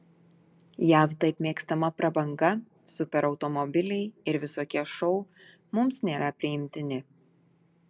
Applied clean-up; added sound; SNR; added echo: none; none; none; none.